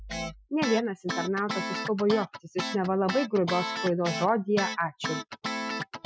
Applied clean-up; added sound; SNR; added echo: classical method Wiener filter.